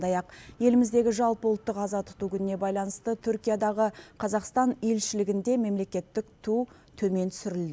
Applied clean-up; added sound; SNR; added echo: none; none; none; none.